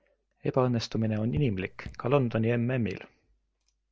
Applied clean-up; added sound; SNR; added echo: none; Raindrop / Drip; 13 dB; none.